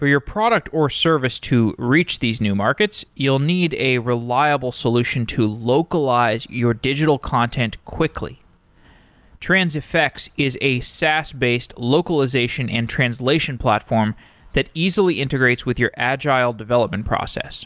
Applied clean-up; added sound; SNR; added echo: none; none; none; none.